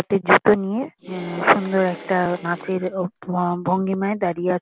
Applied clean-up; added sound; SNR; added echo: none; Applause / Cheering; 18 dB; none.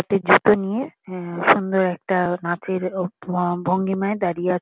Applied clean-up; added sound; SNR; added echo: none; none; none; none.